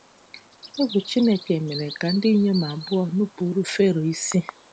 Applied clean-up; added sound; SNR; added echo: none; Bird vocalization, bird call, bird song; 17 dB; none.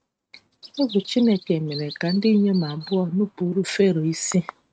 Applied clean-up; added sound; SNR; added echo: neural mask model RNNoise.